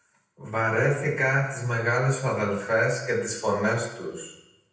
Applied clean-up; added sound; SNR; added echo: none; none; none; reverberation time 0.9 s.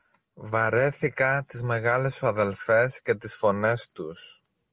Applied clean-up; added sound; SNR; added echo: none; none; none; none.